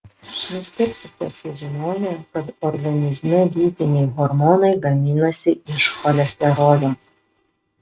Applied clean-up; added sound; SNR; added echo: neural mask model RNNoise.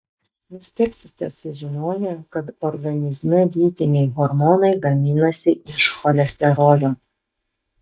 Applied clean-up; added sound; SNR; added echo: neural mask model DeepFilterNet 3.